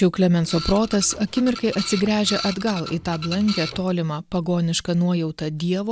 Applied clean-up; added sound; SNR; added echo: none; Printer; 12 dB; none.